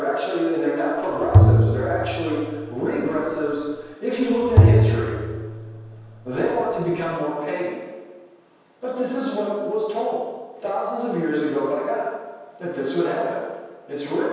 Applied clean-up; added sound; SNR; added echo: none; Bowed string instrument; -4 dB; reverberation time 1.2 s.